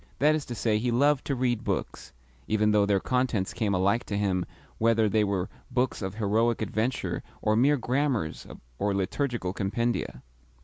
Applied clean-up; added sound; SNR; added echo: none; none; none; none.